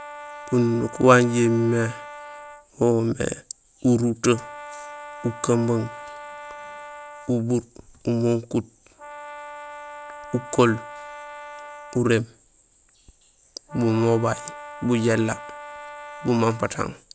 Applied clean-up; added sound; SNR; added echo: none; Brass instrument; 16 dB; none.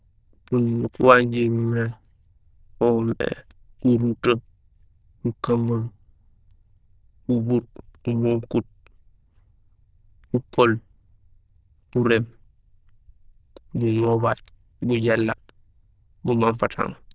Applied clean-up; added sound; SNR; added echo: neural diffusion model UNIVERSE++.